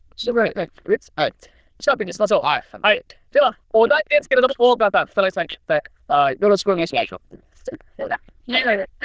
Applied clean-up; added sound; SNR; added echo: neural diffusion model UNIVERSE++.